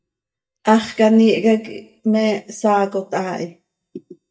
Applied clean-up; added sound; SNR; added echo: neural mask model DeepFilterNet 3.